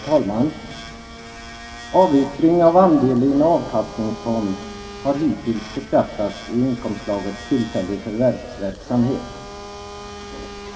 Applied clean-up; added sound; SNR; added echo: none; Domestic sounds, home sounds; 16 dB; reverberation time 2.1 s.